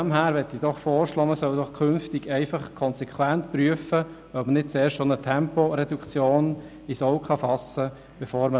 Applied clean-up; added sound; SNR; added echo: none; none; none; none.